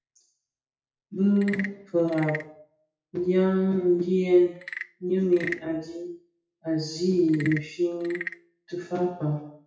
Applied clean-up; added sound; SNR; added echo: classical method WPE with log-MMSE.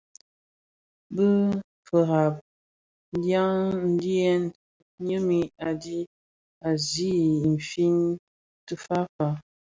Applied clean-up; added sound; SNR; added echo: none; none; none; none.